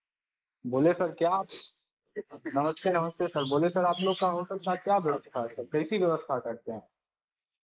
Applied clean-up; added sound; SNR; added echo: neural mask model Resemble Enhance denoiser.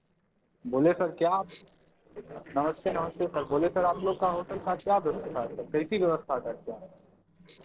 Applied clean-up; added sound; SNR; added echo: neural separator model SepFormer DNS4.